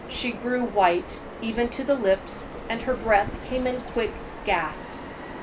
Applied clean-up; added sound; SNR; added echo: none; Bird vocalization, bird call, bird song; 10 dB; none.